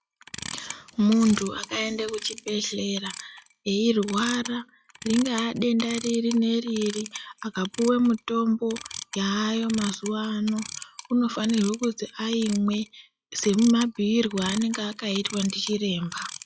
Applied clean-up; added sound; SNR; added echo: classical method log-MMSE.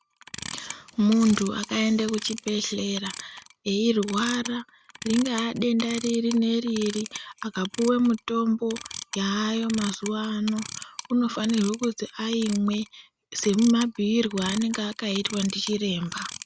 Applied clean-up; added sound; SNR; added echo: none; Clock; 14 dB; none.